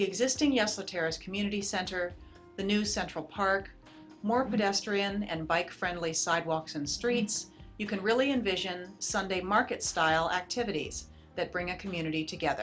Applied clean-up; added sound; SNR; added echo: none; Whoosh, swoosh, swish; 11 dB; none.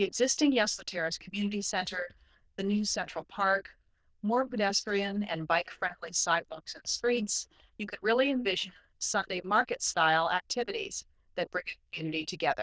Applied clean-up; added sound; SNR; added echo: neural diffusion model UNIVERSE++.